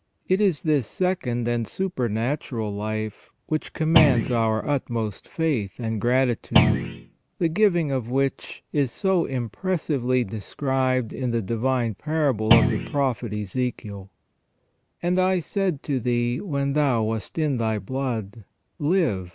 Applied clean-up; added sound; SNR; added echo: none; Thump, thud; -3 dB; none.